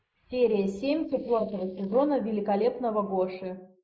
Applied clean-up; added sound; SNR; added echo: neural mask model Resemble Enhance denoiser.